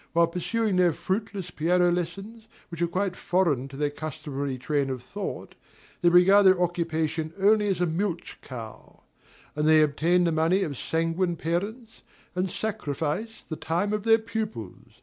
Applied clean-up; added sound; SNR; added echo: none; none; none; none.